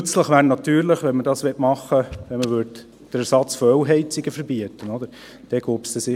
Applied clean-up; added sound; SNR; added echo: none; none; none; none.